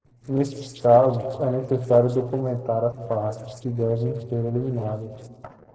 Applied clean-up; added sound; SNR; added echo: neural separator model SepFormer DNS4.